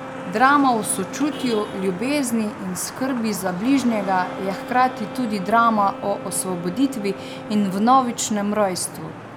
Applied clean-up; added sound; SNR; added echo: none; Wind instrument, woodwind instrument + Traffic noise, roadway noise / Vehicle horn, car horn, honking; 11 dB; none.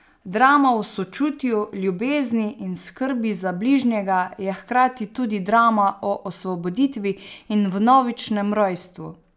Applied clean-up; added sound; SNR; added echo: none; none; none; none.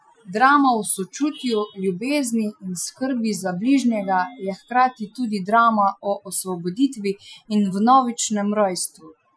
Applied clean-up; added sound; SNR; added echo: classical method Wiener filter.